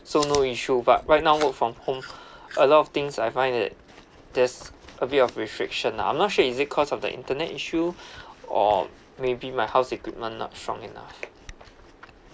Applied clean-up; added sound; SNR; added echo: none; Chewing, mastication; 20 dB; none.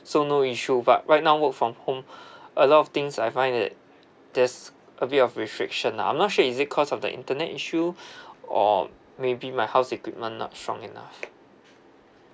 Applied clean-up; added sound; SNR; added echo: none; none; none; none.